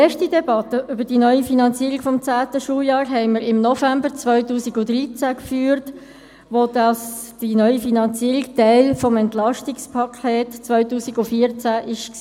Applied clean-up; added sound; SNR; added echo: none; none; none; none.